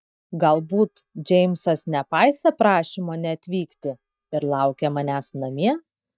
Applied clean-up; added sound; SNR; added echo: neural mask model DeepFilterNet 3.